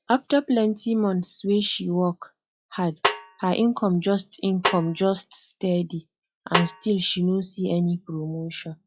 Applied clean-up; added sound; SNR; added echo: classical method log-MMSE.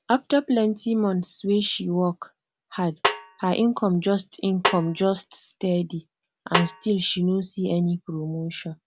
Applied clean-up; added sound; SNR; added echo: none; Snare drum; 6 dB; none.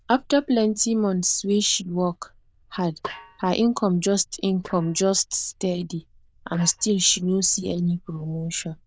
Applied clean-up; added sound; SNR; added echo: neural diffusion model UNIVERSE++.